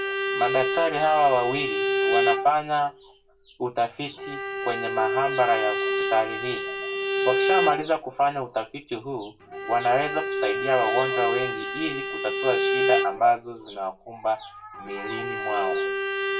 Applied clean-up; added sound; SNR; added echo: none; Bowed string instrument; 1 dB; reverberation time 0.2 s.